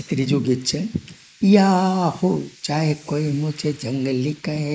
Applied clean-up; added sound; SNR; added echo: neural mask model Resemble Enhance denoiser.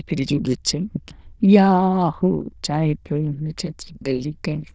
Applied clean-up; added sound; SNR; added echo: neural diffusion model UNIVERSE++.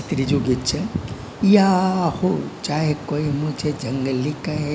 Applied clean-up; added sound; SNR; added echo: none; none; none; none.